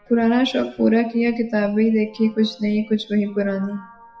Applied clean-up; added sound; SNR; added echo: classical method WPE with log-MMSE.